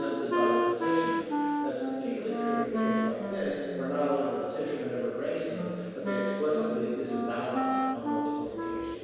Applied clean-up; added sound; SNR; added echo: none; Wind instrument, woodwind instrument; 0 dB; reverberation time 1.9 s.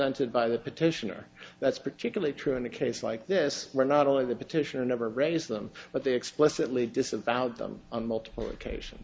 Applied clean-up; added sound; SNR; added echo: none; none; none; none.